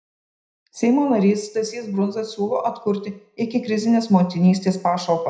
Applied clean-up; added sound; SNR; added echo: none; none; none; reverberation time 0.5 s.